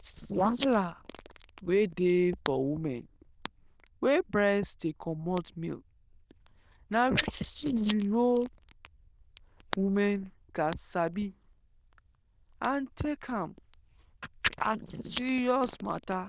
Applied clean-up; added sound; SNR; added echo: neural diffusion model UNIVERSE++.